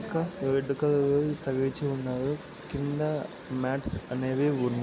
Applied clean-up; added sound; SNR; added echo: none; none; none; none.